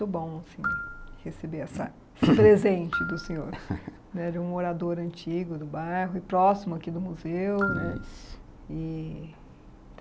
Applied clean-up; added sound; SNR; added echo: none; Marimba, xylophone; 10 dB; none.